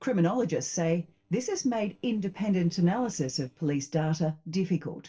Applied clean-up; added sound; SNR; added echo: neural separator model SepFormer DNS4.